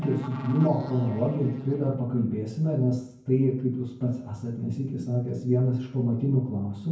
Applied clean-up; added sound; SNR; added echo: none; Musical instrument; 12 dB; reverberation time 0.9 s.